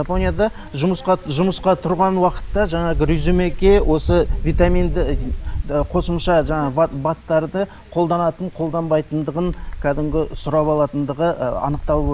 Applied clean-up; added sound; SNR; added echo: none; Wind; 6 dB; none.